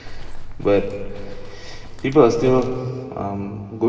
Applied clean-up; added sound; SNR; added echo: none; Livestock, farm animals, working animals; 8 dB; reverberation time 2.0 s.